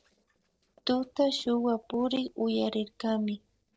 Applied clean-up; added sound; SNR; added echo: neural separator model SepFormer DNS4.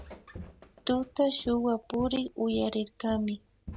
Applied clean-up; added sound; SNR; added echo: none; Walk, footsteps; 17 dB; none.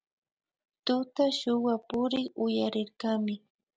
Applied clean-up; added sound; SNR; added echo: none; none; none; none.